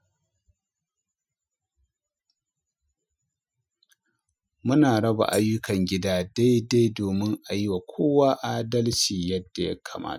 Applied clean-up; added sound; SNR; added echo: classical method Wiener filter.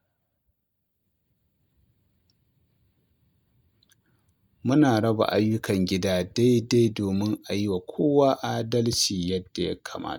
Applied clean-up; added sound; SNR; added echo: neural mask model DeepFilterNet 3.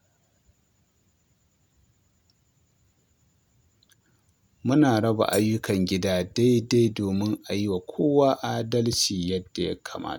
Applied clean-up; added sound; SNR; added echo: none; Tambourine; 15 dB; none.